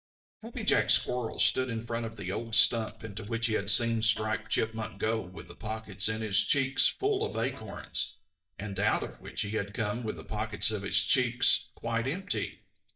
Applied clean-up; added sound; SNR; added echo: neural mask model DeepFilterNet 3.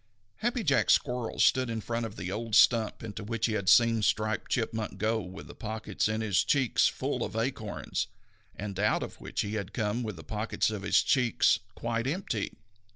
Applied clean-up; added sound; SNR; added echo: none; none; none; none.